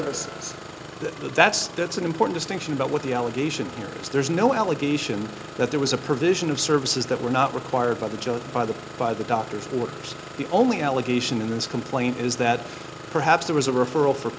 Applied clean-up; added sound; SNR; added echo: none; Engine starting; 14 dB; none.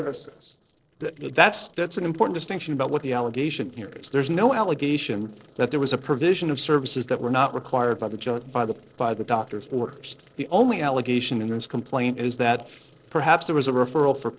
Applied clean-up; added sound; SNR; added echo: neural separator model SepFormer DNS4.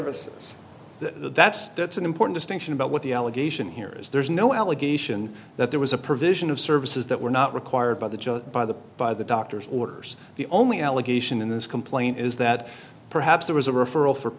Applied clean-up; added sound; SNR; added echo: none; none; none; none.